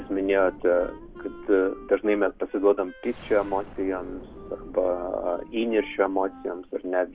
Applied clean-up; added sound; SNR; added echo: none; Wind instrument, woodwind instrument + Explosion; 17 dB; none.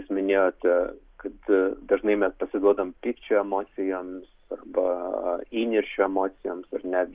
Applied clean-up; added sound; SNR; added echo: none; none; none; none.